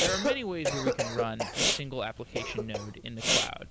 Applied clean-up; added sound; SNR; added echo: none; Respiratory sounds + Cough; -4 dB; none.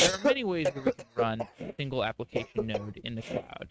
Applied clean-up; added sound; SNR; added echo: neural mask model RNNoise.